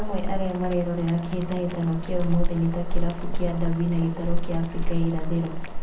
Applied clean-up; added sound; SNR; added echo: none; Boiling; -3 dB; reverberation time 0.6 s.